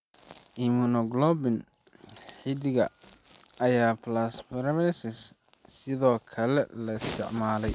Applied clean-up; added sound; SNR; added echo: none; none; none; none.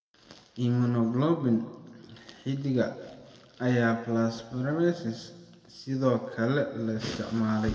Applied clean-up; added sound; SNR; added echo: none; none; none; reverberation time 1.4 s.